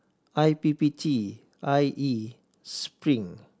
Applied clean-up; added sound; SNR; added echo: none; none; none; none.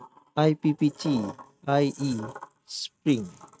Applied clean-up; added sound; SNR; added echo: neural mask model RNNoise.